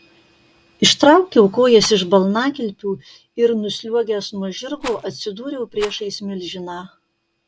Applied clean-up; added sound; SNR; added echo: none; Rattle; 18 dB; none.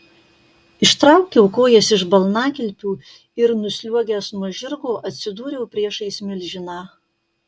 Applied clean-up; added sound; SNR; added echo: none; none; none; none.